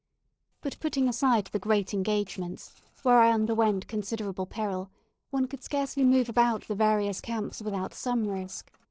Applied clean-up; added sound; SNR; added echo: neural separator model SepFormer DNS4.